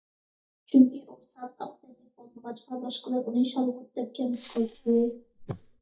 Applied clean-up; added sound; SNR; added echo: neural mask model DeepFilterNet 3.